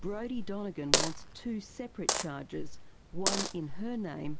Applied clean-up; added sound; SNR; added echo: none; Coin (dropping); -3 dB; none.